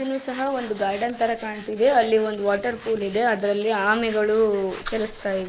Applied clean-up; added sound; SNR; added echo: neural mask model Resemble Enhance denoiser.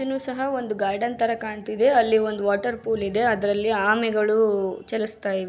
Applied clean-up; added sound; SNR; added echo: none; none; none; none.